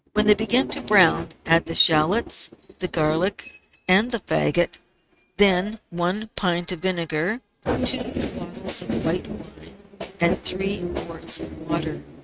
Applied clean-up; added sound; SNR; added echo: neural mask model RNNoise.